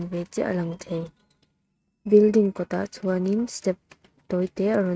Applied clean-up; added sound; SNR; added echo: neural mask model RNNoise.